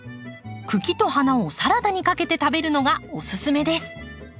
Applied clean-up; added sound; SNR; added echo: none; none; none; none.